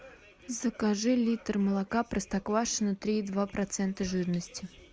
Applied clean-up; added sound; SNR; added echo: none; none; none; none.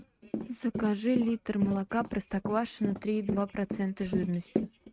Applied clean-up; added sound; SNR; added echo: neural mask model RNNoise.